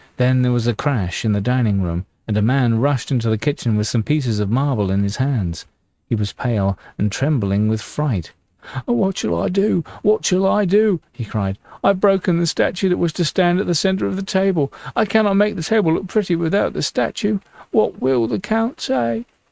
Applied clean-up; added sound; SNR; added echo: neural mask model RNNoise.